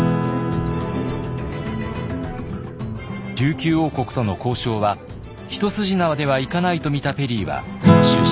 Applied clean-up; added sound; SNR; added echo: none; Acoustic guitar / Strum; 1 dB; none.